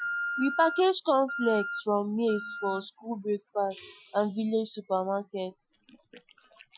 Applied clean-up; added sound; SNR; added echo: classical method Wiener filter.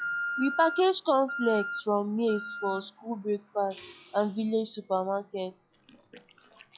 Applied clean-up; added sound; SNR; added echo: classical method log-MMSE.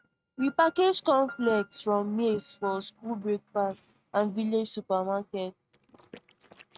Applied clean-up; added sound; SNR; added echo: neural mask model RNNoise.